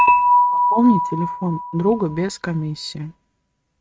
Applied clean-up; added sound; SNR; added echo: neural mask model RNNoise.